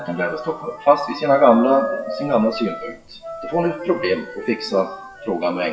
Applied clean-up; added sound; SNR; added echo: classical method WPE with log-MMSE.